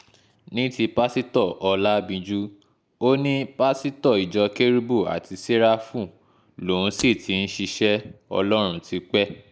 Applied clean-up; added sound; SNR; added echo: neural mask model Resemble Enhance denoiser.